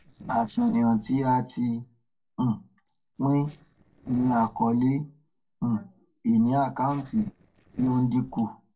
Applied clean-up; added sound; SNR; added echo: neural separator model SepFormer DNS4.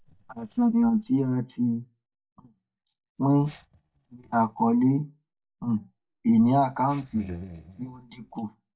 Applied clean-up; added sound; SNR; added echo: neural mask model DeepFilterNet 3.